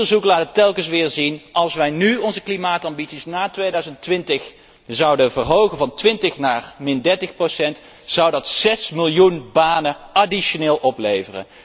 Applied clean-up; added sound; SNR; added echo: none; none; none; none.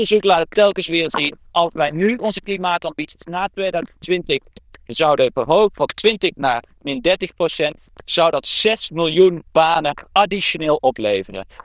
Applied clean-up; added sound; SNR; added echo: neural diffusion model UNIVERSE++.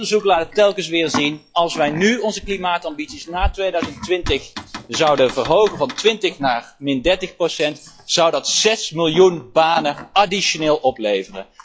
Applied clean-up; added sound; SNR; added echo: classical method log-MMSE.